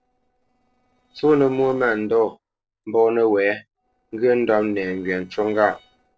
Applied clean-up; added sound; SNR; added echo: neural separator model SepFormer DNS4.